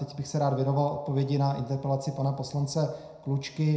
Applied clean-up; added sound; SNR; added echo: none; none; none; reverberation time 0.4 s.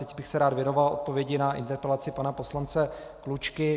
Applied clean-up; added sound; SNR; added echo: none; none; none; none.